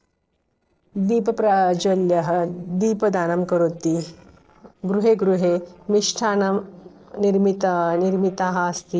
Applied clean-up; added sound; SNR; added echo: neural separator model SepFormer DNS4.